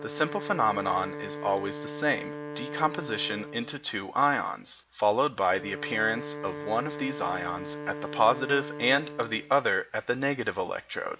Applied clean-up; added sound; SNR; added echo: none; Wind instrument, woodwind instrument; 11 dB; none.